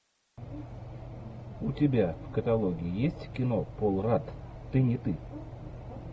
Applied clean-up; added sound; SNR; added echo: none; none; none; none.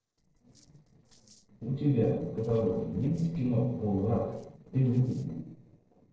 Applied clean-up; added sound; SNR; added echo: neural separator model SepFormer DNS4.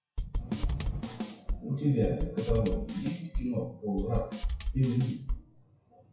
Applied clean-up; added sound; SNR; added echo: classical method WPE with log-MMSE.